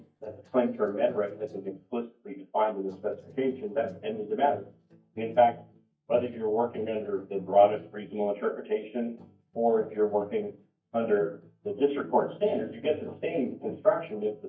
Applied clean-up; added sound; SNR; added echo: neural mask model DeepFilterNet 3.